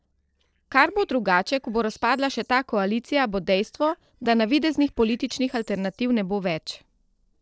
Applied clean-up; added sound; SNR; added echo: neural separator model SepFormer DNS4.